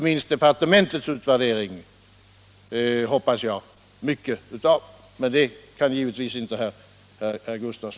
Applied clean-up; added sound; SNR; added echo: none; none; none; none.